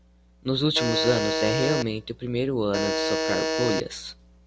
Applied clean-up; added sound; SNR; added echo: none; Alarm; 0 dB; none.